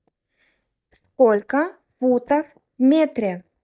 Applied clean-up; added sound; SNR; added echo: neural mask model DeepFilterNet 3.